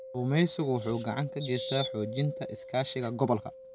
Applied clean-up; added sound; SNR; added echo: none; Mallet percussion; 12 dB; none.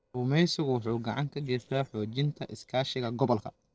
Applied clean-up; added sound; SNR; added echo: neural separator model SepFormer DNS4.